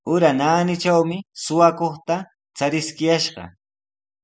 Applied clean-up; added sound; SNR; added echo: none; none; none; none.